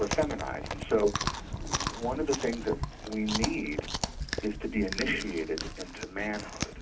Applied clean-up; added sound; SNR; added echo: none; Chewing, mastication; 3 dB; reverberation time 0.4 s.